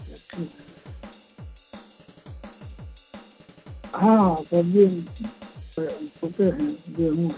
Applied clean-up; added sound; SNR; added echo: none; Drum / Drum kit; 18 dB; none.